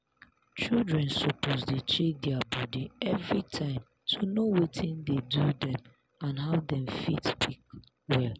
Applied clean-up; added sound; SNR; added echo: none; none; none; none.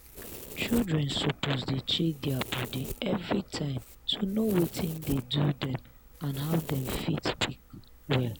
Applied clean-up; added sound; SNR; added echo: none; Domestic sounds, home sounds; 14 dB; none.